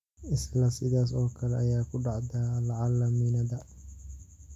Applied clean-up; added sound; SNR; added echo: none; none; none; none.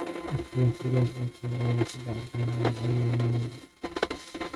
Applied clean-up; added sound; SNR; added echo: neural mask model RNNoise.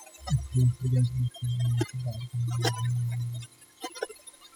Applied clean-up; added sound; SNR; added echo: classical method spectral subtraction.